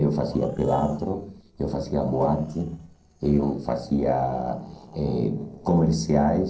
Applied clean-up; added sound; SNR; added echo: neural separator model SepFormer DNS4.